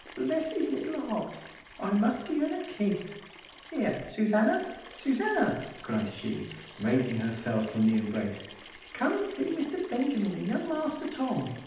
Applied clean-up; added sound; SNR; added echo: none; Sink (filling or washing) / Water tap, faucet; 19 dB; reverberation time 0.8 s.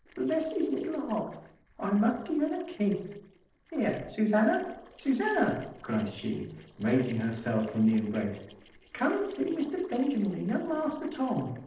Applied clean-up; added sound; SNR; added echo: neural separator model SepFormer DNS4.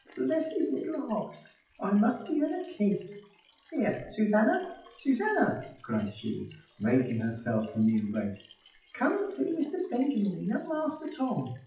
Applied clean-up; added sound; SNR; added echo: classical method WPE with log-MMSE.